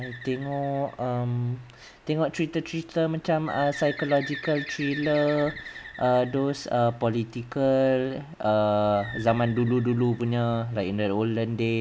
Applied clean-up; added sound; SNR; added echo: none; Bird; 17 dB; none.